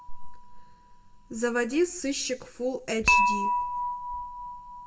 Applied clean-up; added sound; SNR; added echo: none; Dishes, pots, and pans / Chink, clink; -1 dB; reverberation time 0.5 s.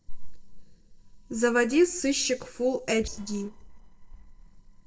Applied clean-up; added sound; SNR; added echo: neural separator model SepFormer DNS4.